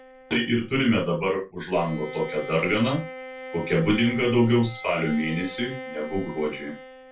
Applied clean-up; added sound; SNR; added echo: none; Bowed string instrument; 14 dB; reverberation time 0.2 s.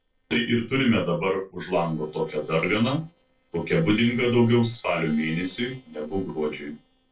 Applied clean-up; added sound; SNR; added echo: neural separator model SepFormer DNS4.